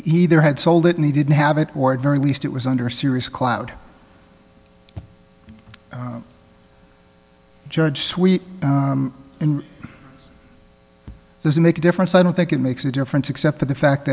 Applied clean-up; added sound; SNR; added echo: none; none; none; none.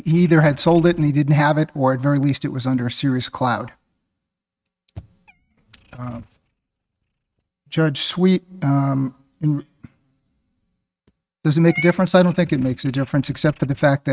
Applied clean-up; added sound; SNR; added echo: neural mask model RNNoise.